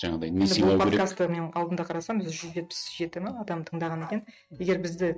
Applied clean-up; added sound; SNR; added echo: neural mask model RNNoise.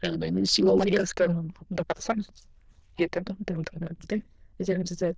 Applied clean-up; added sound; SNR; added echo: neural diffusion model UNIVERSE++.